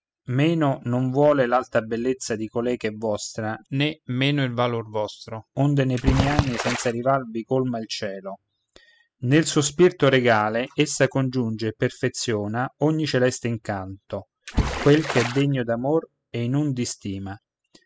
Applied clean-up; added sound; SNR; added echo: classical method spectral subtraction.